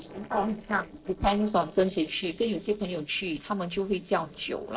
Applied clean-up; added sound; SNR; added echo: neural separator model SepFormer DNS4.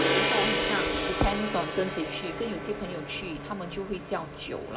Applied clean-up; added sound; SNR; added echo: none; Gong; -1 dB; reverberation time 0.4 s.